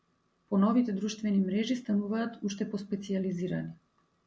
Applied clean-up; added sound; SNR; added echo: none; none; none; none.